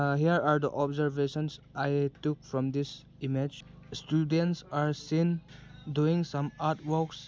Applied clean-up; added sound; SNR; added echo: none; none; none; none.